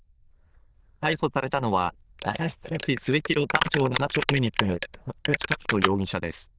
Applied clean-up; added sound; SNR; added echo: neural diffusion model UNIVERSE++.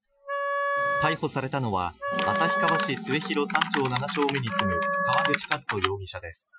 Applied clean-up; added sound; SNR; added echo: classical method Wiener filter.